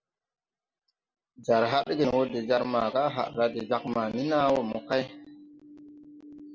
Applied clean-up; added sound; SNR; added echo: none; none; none; none.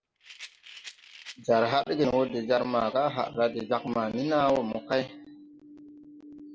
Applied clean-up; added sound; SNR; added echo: none; Rattle; 19 dB; none.